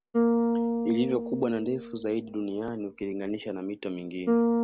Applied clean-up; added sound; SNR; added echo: none; Bass guitar; -2 dB; none.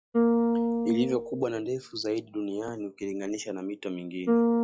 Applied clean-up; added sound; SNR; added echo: classical method log-MMSE.